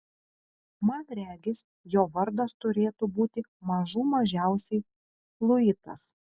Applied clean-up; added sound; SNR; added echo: none; none; none; none.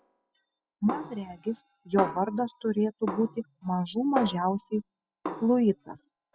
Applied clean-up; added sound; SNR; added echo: classical method spectral subtraction.